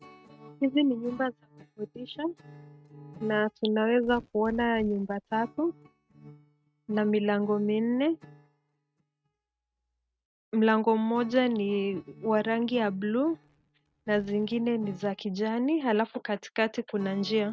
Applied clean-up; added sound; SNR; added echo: neural mask model RNNoise.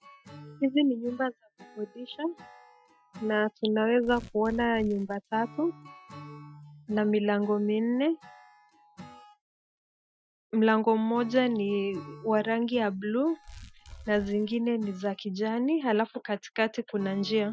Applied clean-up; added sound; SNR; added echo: classical method Wiener filter.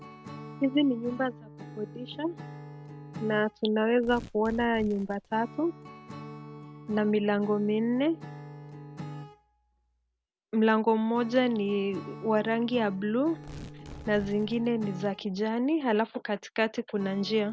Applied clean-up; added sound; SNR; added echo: none; Acoustic guitar / Strum + Tearing; 15 dB; none.